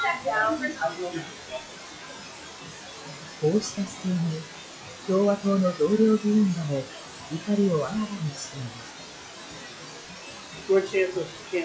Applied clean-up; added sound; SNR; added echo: classical method log-MMSE.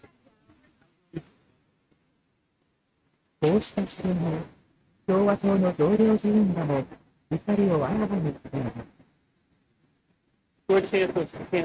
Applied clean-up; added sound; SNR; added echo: neural mask model RNNoise.